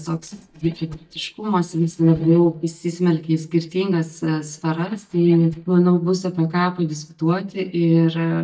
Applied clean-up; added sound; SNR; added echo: neural mask model DeepFilterNet 3.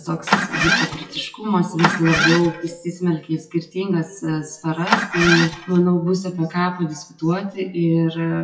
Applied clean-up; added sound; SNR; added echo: classical method WPE with log-MMSE.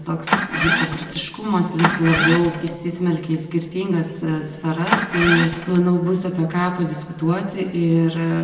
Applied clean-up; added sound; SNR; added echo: none; Engine starting; 2 dB; reverberation time 2.0 s.